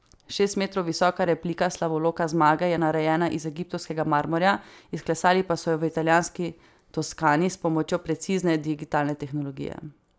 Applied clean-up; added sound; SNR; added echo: none; none; none; none.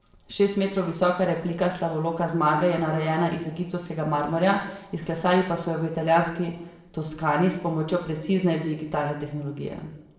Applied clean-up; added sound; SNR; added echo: none; Burping, eructation; 19 dB; reverberation time 0.8 s.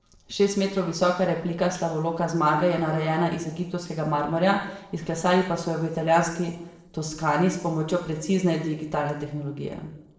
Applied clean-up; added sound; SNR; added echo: neural separator model SepFormer DNS4.